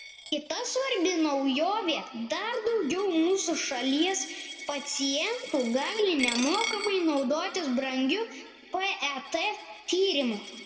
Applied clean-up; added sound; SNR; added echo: none; Coin (dropping); 13 dB; reverberation time 1.8 s.